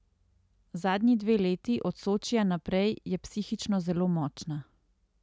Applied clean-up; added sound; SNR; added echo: none; none; none; none.